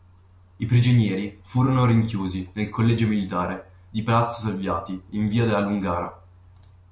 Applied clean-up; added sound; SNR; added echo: none; none; none; none.